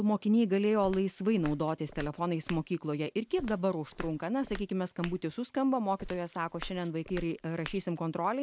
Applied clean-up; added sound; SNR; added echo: none; Walk, footsteps; 15 dB; none.